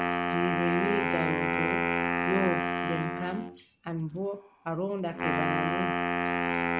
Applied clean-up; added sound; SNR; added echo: none; Wind instrument, woodwind instrument; -4 dB; none.